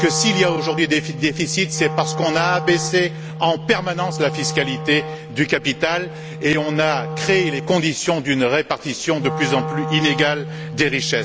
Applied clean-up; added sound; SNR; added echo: none; Wind instrument, woodwind instrument; 8 dB; none.